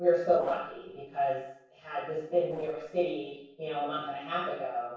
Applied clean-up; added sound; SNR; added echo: neural separator model SepFormer DNS4.